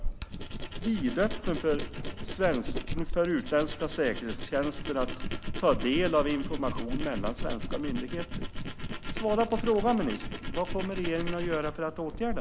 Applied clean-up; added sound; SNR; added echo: none; Tools; 3 dB; none.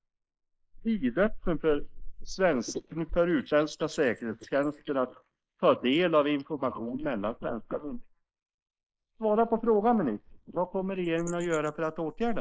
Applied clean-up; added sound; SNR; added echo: neural mask model Resemble Enhance denoiser.